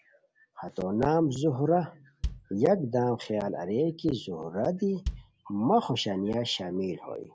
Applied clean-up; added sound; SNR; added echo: none; Bass drum; 11 dB; none.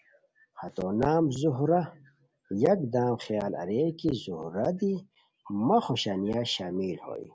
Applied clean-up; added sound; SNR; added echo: none; none; none; none.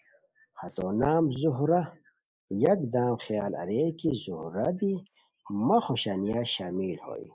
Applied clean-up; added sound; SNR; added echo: neural mask model Resemble Enhance denoiser.